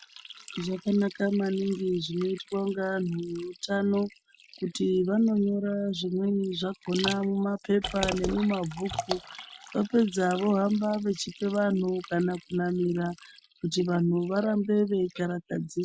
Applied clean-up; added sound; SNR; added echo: none; Liquid; 15 dB; none.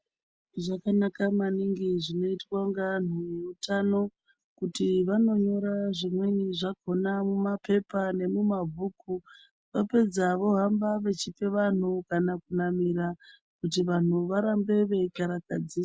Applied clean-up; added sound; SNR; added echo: none; none; none; none.